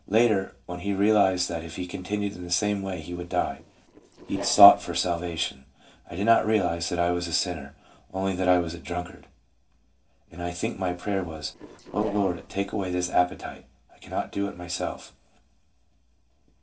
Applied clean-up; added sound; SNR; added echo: neural separator model SepFormer DNS4.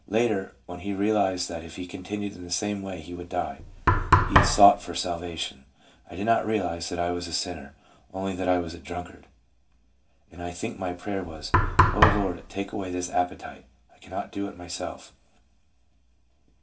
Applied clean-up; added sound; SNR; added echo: none; Knock; -4 dB; reverberation time 0.2 s.